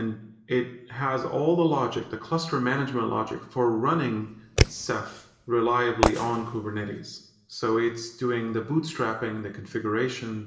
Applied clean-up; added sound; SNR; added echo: none; Fireworks; 2 dB; reverberation time 0.7 s.